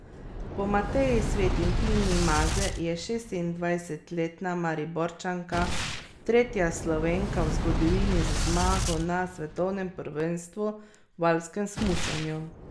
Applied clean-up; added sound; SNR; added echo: none; Boom; 2 dB; none.